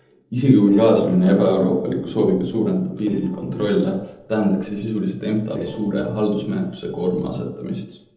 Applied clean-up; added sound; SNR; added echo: neural separator model SepFormer DNS4.